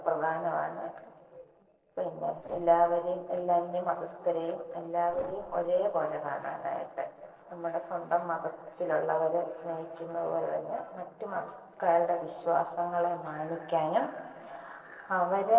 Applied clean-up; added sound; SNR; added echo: neural separator model SepFormer DNS4.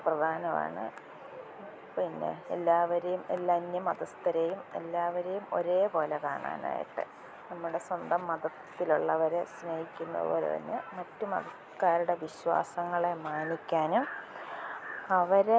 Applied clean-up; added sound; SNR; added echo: none; none; none; none.